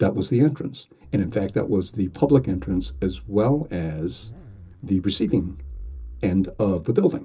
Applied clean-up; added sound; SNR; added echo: none; Zipper (clothing); 16 dB; reverberation time 0.2 s.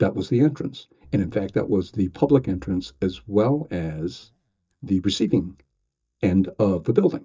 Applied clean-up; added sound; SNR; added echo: neural mask model DeepFilterNet 3.